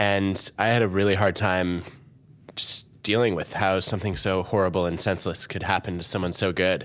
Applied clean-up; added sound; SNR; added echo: none; none; none; none.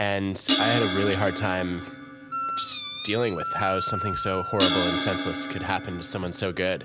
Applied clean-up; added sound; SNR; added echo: none; Crash cymbal + Wind instrument, woodwind instrument; -1 dB; none.